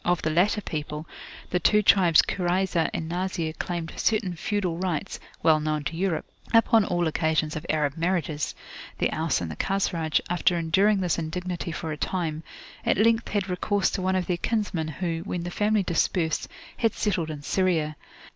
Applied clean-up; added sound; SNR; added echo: none; none; none; none.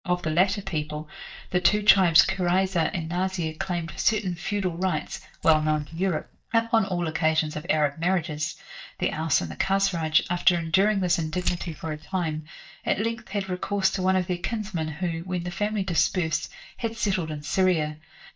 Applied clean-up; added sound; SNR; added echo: neural mask model DeepFilterNet 3.